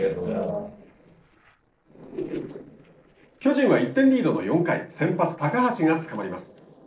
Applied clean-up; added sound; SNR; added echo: neural separator model SepFormer DNS4.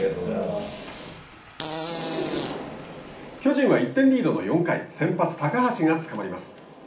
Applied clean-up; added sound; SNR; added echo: none; Fart; 9 dB; reverberation time 0.4 s.